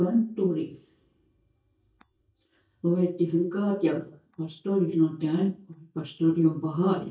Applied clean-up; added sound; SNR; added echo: neural mask model DeepFilterNet 3.